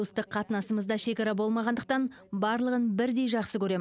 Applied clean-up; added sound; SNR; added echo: none; none; none; none.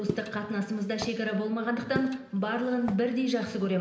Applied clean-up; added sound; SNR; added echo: none; Walk, footsteps; 12 dB; reverberation time 0.9 s.